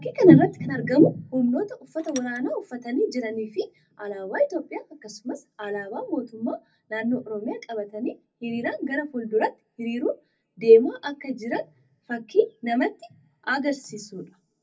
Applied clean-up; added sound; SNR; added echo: none; Tools; 20 dB; reverberation time 0.4 s.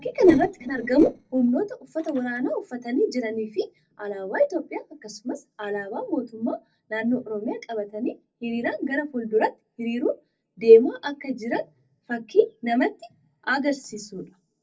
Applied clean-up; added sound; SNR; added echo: neural separator model SepFormer DNS4.